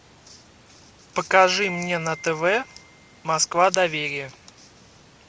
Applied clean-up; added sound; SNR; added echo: none; Glockenspiel; 17 dB; none.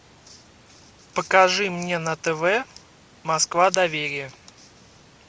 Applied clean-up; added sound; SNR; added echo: none; none; none; none.